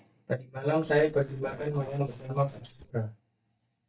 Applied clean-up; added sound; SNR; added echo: neural mask model DeepFilterNet 3.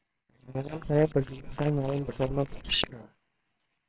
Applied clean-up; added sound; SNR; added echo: neural separator model SepFormer WHAMR!.